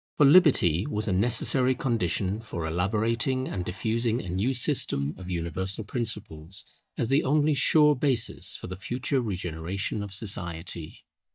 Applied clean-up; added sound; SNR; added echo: neural mask model DeepFilterNet 3.